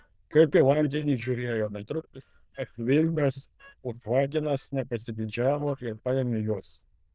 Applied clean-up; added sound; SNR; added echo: neural diffusion model UNIVERSE++.